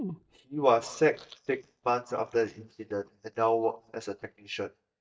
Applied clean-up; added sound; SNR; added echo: neural mask model DeepFilterNet 3.